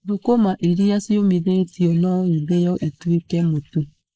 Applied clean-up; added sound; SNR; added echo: neural mask model Resemble Enhance denoiser.